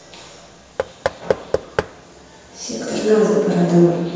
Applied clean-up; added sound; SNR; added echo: none; Knock / Wood; 6 dB; reverberation time 1.2 s.